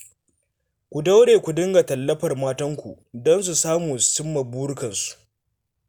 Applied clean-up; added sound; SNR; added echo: none; none; none; none.